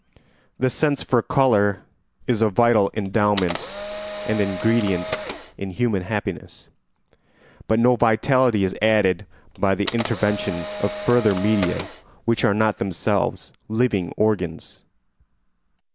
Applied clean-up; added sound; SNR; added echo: none; Camera; 7 dB; none.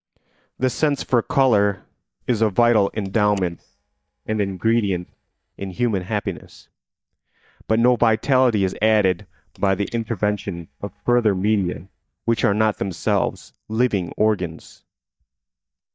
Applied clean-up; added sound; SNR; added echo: neural mask model DeepFilterNet 3.